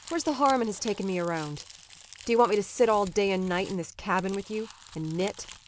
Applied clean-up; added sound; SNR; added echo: none; Crumpling, crinkling; 20 dB; none.